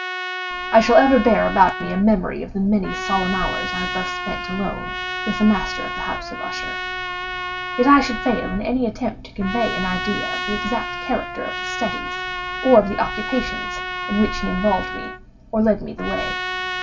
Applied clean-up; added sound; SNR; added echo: none; Trumpet; 6 dB; reverberation time 0.2 s.